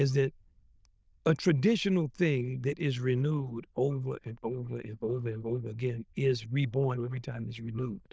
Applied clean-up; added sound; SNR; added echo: neural diffusion model UNIVERSE++.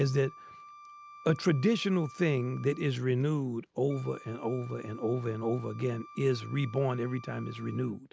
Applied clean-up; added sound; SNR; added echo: none; Wind instrument, woodwind instrument; 20 dB; none.